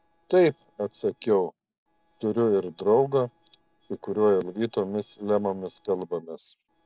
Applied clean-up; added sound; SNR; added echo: neural separator model SepFormer DNS4.